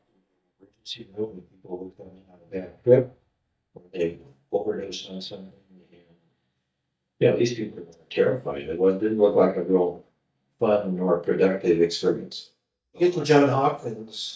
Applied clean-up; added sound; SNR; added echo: neural mask model DeepFilterNet 3.